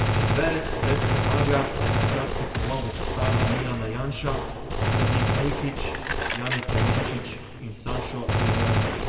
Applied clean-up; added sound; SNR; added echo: none; Gunshot, gunfire; -5 dB; reverberation time 2.2 s.